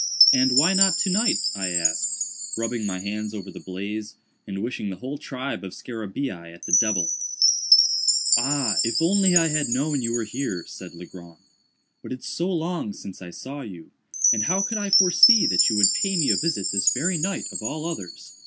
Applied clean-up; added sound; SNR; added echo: none; Chime; -3 dB; none.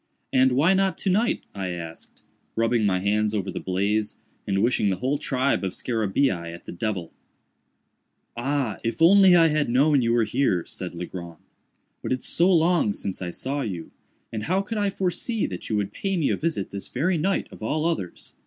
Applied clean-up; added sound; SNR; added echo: none; none; none; none.